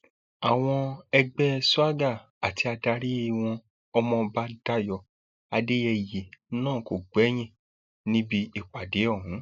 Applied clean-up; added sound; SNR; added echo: neural mask model Resemble Enhance denoiser.